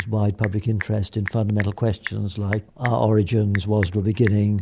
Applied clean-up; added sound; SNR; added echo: none; Telephone / Typing; 15 dB; none.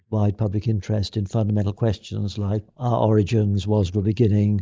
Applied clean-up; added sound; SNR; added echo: neural mask model DeepFilterNet 3.